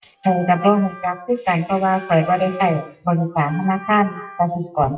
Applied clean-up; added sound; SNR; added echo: classical method WPE with log-MMSE.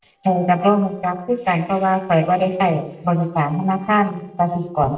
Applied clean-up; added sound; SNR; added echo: neural separator model SepFormer DNS4.